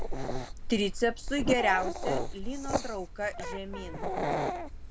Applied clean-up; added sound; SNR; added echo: none; Dog; 0 dB; none.